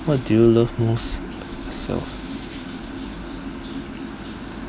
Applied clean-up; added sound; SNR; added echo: none; none; none; none.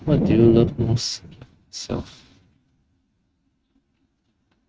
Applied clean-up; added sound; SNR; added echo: neural mask model RNNoise.